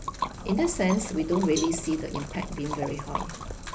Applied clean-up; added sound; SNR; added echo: none; Liquid + Cowbell; 8 dB; none.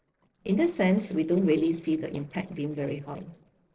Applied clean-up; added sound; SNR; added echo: neural separator model SepFormer DNS4.